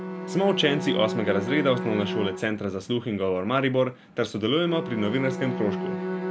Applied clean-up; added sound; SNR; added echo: none; Bowed string instrument; 6 dB; none.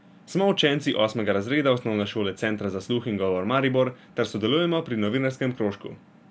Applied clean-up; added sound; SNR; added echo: none; none; none; none.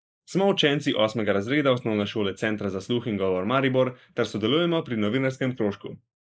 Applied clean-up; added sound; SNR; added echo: neural mask model Resemble Enhance denoiser.